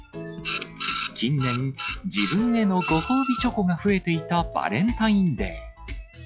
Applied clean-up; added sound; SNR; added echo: classical method log-MMSE.